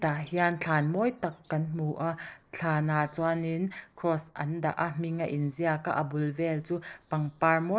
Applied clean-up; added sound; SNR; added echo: neural separator model SepFormer DNS4.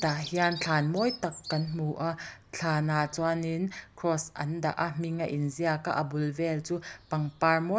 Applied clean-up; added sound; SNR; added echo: none; Bird vocalization, bird call, bird song; 19 dB; none.